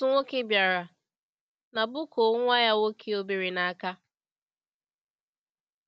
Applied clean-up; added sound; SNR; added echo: none; none; none; none.